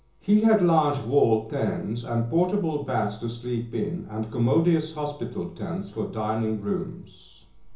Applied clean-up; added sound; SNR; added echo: none; none; none; reverberation time 0.6 s.